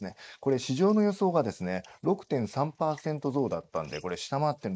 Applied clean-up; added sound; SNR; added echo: neural mask model Resemble Enhance denoiser.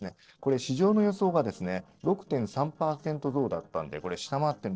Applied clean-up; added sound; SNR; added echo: neural separator model SepFormer DNS4.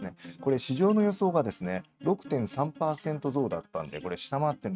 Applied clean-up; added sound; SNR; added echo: neural mask model RNNoise.